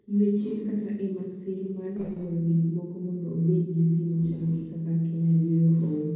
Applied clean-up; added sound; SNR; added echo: neural separator model SepFormer DNS4.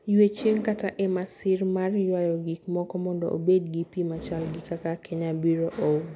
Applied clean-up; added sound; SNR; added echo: none; none; none; none.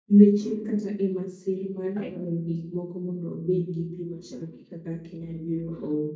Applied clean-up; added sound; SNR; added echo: neural mask model DeepFilterNet 3.